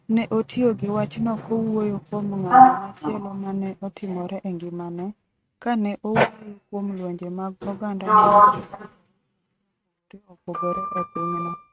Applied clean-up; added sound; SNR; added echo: neural mask model RNNoise.